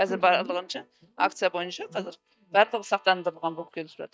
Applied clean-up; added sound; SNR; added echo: neural mask model DeepFilterNet 3.